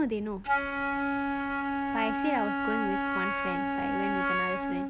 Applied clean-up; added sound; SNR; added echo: none; Wind instrument, woodwind instrument; -5 dB; none.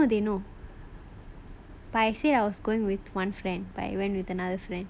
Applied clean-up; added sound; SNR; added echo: none; none; none; none.